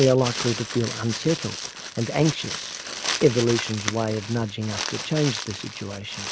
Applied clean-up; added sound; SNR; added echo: none; Crumpling, crinkling; 7 dB; none.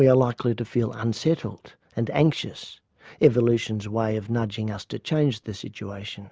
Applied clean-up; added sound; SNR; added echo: none; none; none; none.